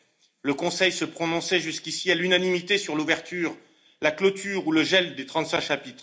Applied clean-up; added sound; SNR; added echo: none; none; none; reverberation time 0.4 s.